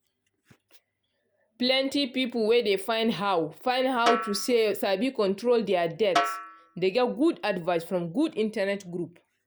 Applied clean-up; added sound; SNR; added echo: none; Snare drum; 6 dB; none.